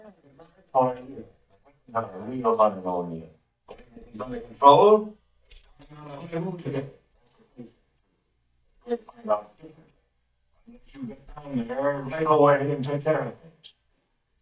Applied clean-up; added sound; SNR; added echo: neural mask model DeepFilterNet 3.